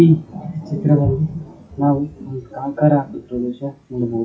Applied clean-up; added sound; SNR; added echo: classical method WPE with log-MMSE.